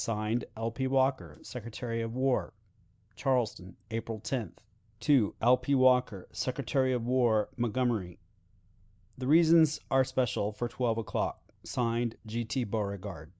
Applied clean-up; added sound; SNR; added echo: none; none; none; none.